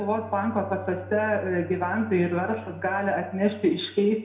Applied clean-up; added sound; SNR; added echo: none; Bowed string instrument; 17 dB; reverberation time 0.5 s.